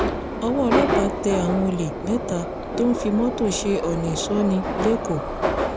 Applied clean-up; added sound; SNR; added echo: none; Subway, metro, underground; 2 dB; none.